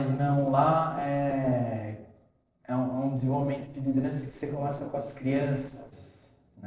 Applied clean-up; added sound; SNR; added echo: neural separator model SepFormer DNS4.